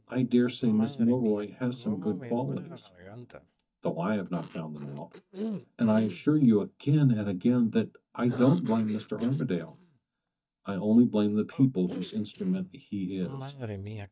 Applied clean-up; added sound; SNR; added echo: neural mask model DeepFilterNet 3.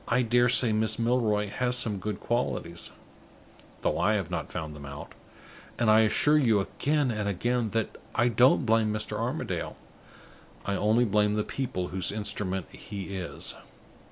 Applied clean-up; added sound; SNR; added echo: none; none; none; none.